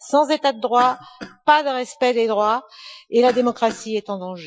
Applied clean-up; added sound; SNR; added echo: classical method Wiener filter.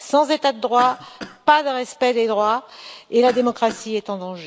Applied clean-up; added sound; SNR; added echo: none; Cough; 18 dB; none.